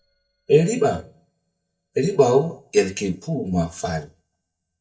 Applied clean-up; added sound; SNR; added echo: neural mask model DeepFilterNet 3.